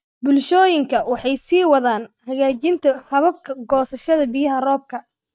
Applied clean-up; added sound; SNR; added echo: neural mask model DeepFilterNet 3.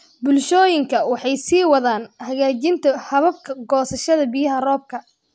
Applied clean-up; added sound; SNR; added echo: none; none; none; none.